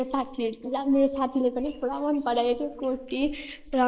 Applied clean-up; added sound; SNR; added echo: neural mask model Resemble Enhance denoiser.